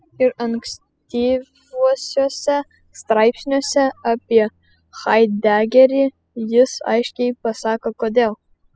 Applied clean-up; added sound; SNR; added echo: classical method spectral subtraction.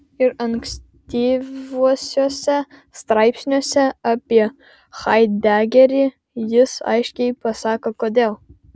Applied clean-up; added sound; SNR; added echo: none; none; none; none.